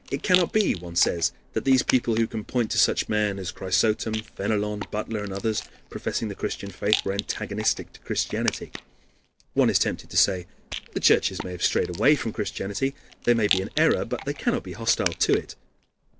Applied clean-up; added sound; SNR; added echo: none; Rattle; 12 dB; none.